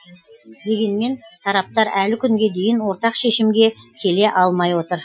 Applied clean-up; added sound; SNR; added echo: classical method Wiener filter.